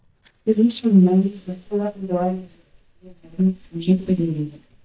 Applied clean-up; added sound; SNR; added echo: neural mask model DeepFilterNet 3.